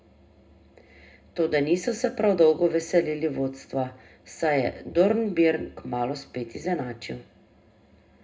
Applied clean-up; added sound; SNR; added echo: none; none; none; reverberation time 0.2 s.